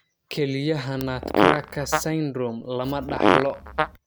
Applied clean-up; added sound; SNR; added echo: none; Fart; -4 dB; none.